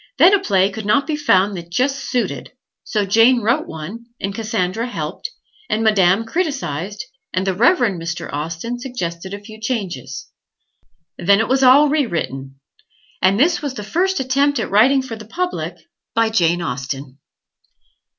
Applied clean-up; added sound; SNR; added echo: none; none; none; none.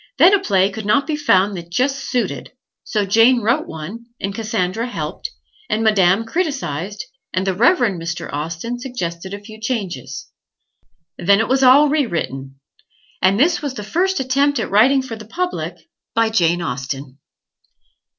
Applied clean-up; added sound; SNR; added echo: neural separator model SepFormer DNS4.